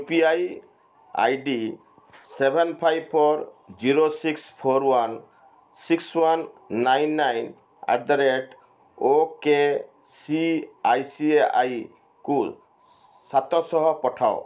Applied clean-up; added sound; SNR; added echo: none; none; none; none.